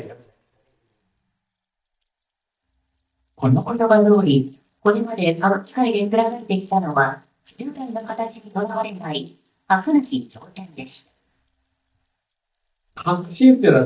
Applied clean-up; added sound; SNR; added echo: neural mask model DeepFilterNet 3.